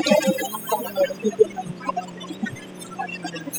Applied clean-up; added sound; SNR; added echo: classical method spectral subtraction.